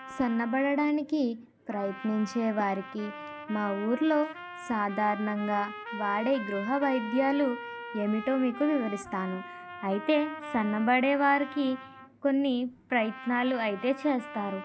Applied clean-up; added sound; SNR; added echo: none; Trumpet; 13 dB; none.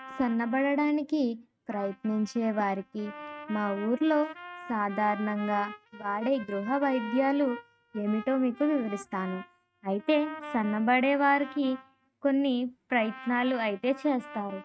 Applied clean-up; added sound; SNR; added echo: neural mask model RNNoise.